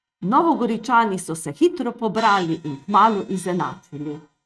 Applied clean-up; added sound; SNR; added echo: neural mask model RNNoise.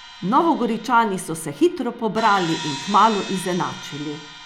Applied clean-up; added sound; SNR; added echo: none; Crash cymbal; 14 dB; none.